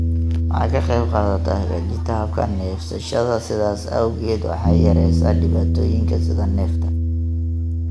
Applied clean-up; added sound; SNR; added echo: none; Bass guitar; -4 dB; none.